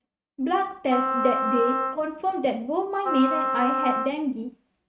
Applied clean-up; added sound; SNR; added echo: neural mask model RNNoise.